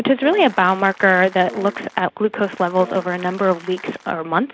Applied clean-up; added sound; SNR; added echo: none; Brass instrument + Applause; 19 dB; none.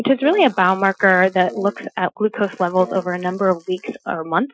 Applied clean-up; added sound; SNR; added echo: classical method Wiener filter.